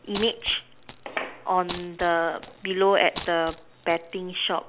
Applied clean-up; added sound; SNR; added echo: none; Coin (dropping); 16 dB; none.